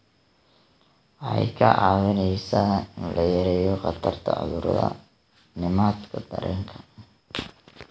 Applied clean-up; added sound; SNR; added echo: none; none; none; none.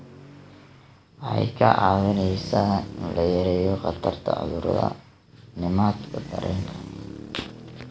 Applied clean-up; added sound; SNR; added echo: none; Traffic noise, roadway noise; 15 dB; none.